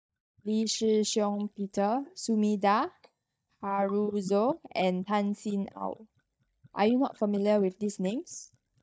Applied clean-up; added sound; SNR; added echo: neural mask model DeepFilterNet 3.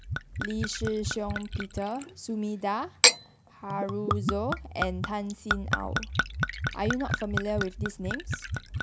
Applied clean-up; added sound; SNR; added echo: none; Gurgling / Chink, clink / Liquid; -3 dB; none.